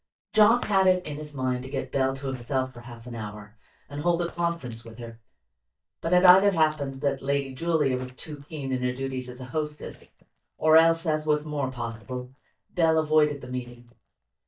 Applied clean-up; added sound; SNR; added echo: neural mask model DeepFilterNet 3.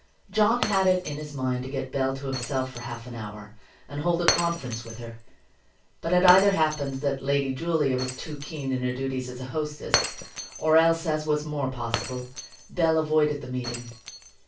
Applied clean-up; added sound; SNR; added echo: none; Shatter; 10 dB; reverberation time 0.2 s.